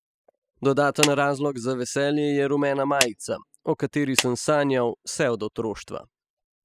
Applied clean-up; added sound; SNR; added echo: classical method spectral subtraction.